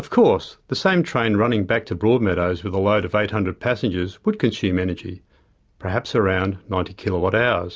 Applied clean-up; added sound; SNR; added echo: none; none; none; none.